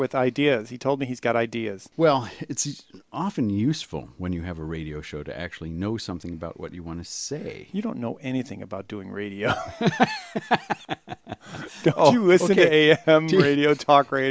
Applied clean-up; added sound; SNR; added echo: none; none; none; none.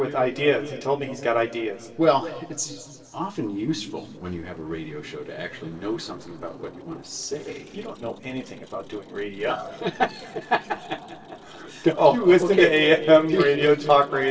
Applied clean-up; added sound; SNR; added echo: neural separator model SepFormer DNS4.